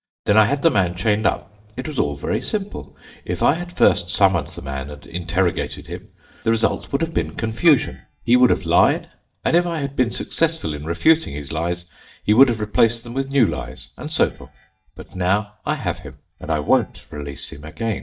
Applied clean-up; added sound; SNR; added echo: neural mask model DeepFilterNet 3.